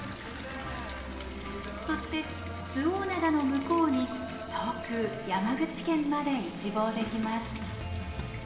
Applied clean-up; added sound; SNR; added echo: none; Bathtub (filling or washing) / Water tap, faucet; 14 dB; reverberation time 1.2 s.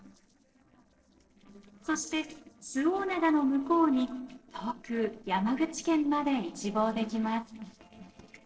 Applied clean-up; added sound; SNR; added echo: neural separator model SepFormer DNS4.